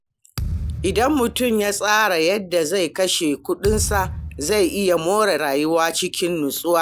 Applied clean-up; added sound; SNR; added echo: none; Thump, thud; 11 dB; none.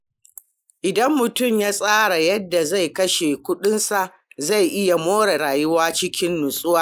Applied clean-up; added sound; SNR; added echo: neural mask model Resemble Enhance denoiser.